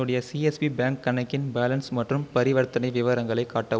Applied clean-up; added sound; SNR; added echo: none; none; none; none.